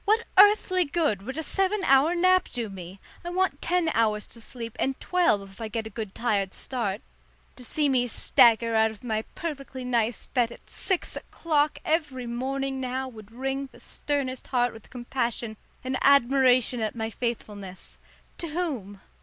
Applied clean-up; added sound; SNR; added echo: none; none; none; none.